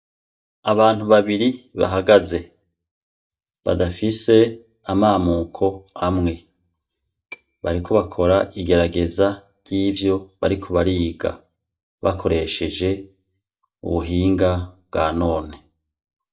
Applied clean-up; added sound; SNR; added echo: neural mask model DeepFilterNet 3.